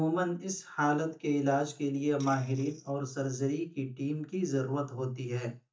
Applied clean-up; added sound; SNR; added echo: neural mask model DeepFilterNet 3.